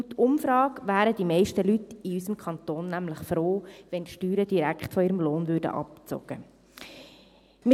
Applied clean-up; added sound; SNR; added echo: none; none; none; none.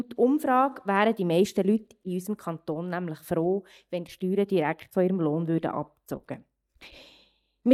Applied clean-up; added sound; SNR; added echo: neural mask model DeepFilterNet 3.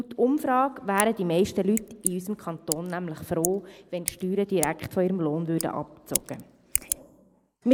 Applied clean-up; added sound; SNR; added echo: neural mask model Resemble Enhance denoiser.